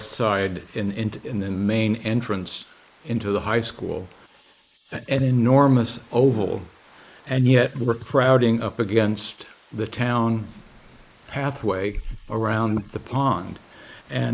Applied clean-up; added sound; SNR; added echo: neural mask model Resemble Enhance denoiser.